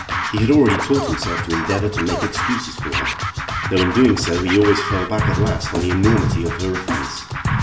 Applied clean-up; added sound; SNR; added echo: none; Scratching (performance technique); 3 dB; reverberation time 1.1 s.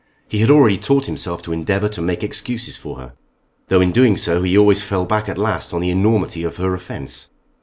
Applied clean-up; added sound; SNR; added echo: none; none; none; none.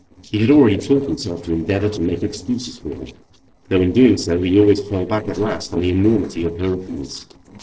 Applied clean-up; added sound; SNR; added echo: neural separator model SepFormer DNS4.